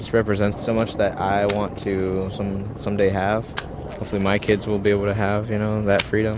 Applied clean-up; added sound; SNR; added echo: none; Splash, splatter; 18 dB; none.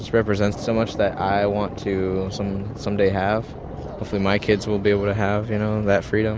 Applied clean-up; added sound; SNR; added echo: none; none; none; none.